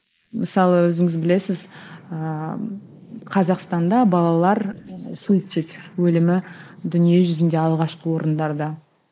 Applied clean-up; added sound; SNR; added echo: neural mask model Resemble Enhance denoiser.